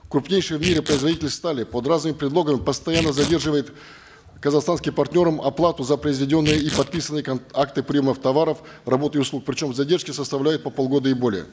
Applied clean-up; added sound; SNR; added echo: none; Tearing; 11 dB; none.